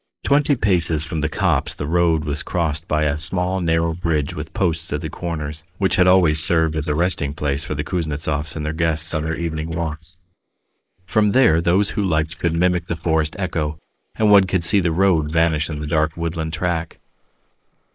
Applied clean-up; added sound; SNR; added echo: neural mask model Resemble Enhance denoiser.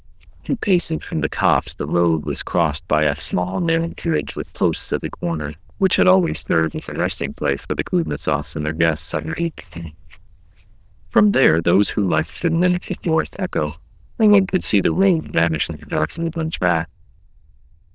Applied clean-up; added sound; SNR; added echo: neural diffusion model UNIVERSE++.